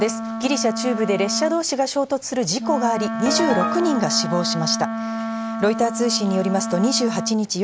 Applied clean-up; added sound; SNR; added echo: none; Wind instrument, woodwind instrument; 6 dB; none.